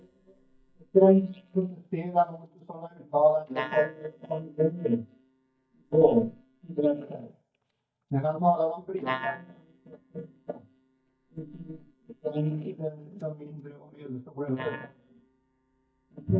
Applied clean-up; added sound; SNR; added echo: neural mask model DeepFilterNet 3.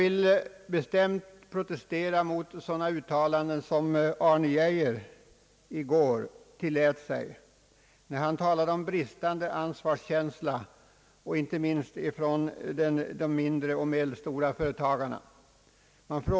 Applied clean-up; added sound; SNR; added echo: none; none; none; none.